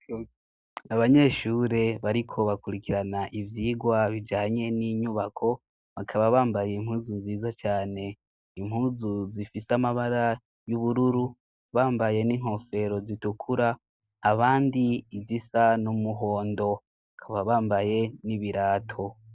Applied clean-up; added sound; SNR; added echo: none; none; none; none.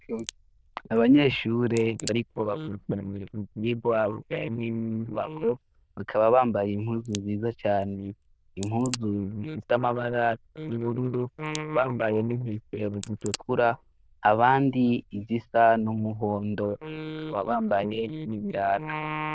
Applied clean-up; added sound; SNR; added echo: neural diffusion model UNIVERSE++.